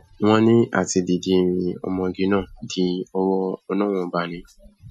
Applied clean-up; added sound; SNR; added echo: classical method Wiener filter.